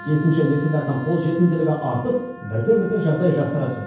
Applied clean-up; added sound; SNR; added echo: none; Wind instrument, woodwind instrument; 17 dB; reverberation time 0.9 s.